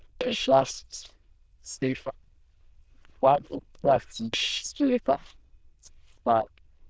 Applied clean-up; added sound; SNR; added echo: neural diffusion model UNIVERSE++.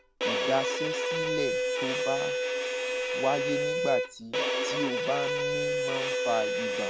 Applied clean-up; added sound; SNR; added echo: none; Bowed string instrument; -5 dB; none.